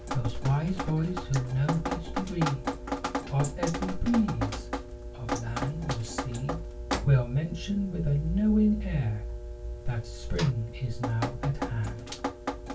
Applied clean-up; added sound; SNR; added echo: none; Drip; 5 dB; reverberation time 0.2 s.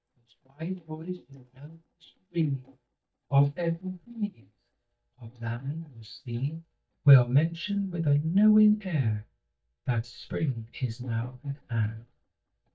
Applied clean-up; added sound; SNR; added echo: neural mask model DeepFilterNet 3.